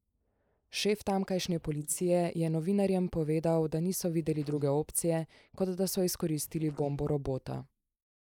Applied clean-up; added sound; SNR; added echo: neural mask model Resemble Enhance denoiser.